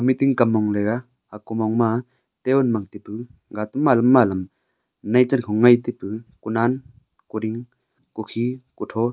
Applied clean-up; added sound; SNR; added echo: none; none; none; none.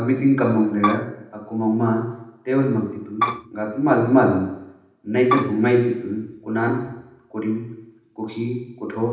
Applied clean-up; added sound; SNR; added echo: none; Bowed string instrument; 3 dB; reverberation time 0.9 s.